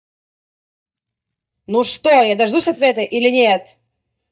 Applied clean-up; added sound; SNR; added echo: neural mask model DeepFilterNet 3.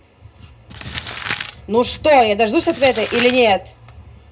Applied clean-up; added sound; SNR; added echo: none; Crumpling, crinkling; 13 dB; reverberation time 0.2 s.